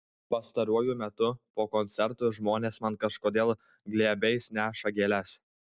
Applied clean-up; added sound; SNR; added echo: none; none; none; none.